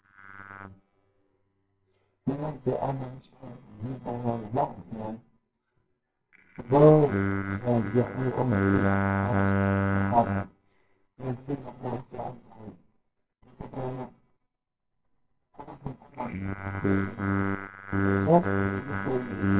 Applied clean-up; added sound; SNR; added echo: neural separator model SepFormer WHAMR!.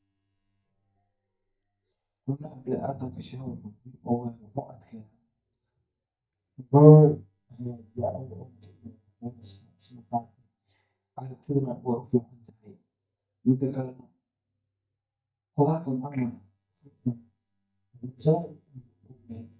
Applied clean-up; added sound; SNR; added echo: neural mask model DeepFilterNet 3.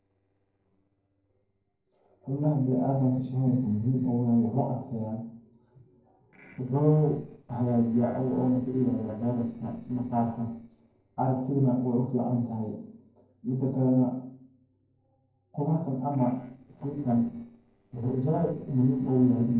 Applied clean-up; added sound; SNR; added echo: neural separator model SepFormer DNS4.